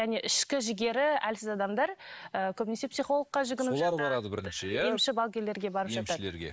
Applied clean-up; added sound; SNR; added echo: neural mask model Resemble Enhance denoiser.